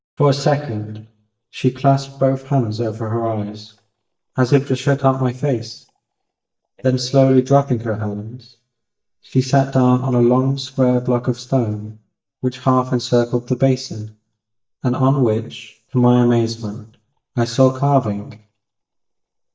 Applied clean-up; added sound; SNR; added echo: neural mask model DeepFilterNet 3.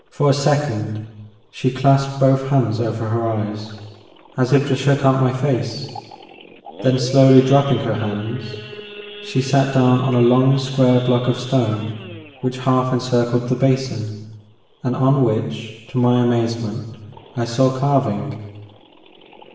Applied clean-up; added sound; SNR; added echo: none; Idling / Sawing / Accelerating, revving, vroom; 19 dB; reverberation time 1.1 s.